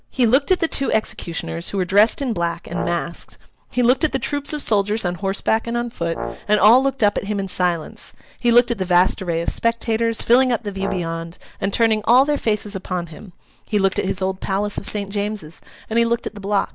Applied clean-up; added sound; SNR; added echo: none; Coin (dropping) + Brass instrument; 15 dB; none.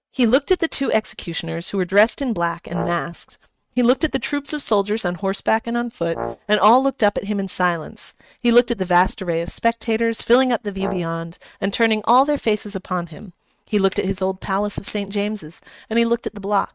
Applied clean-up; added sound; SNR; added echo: neural mask model RNNoise.